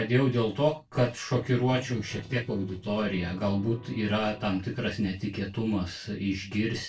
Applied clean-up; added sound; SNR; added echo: neural separator model SepFormer DNS4.